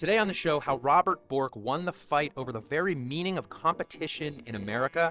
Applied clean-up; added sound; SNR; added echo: neural separator model SepFormer DNS4.